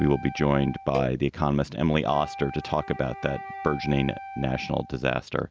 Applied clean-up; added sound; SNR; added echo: none; Cowbell + Wind instrument, woodwind instrument; 13 dB; none.